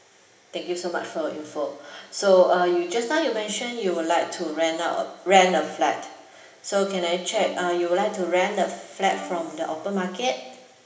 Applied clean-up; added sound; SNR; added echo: none; Bowed string instrument; 18 dB; reverberation time 1.0 s.